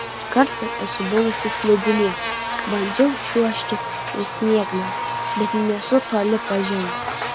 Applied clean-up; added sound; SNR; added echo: none; Buzz; 5 dB; none.